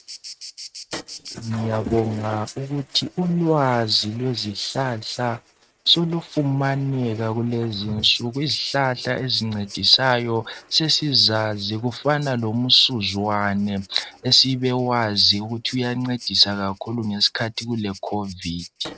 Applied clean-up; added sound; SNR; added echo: neural mask model RNNoise.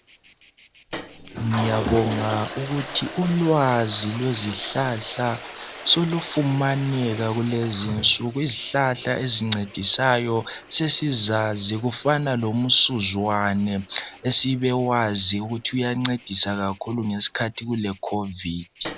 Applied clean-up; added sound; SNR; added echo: none; Toilet flush + Insect; 11 dB; none.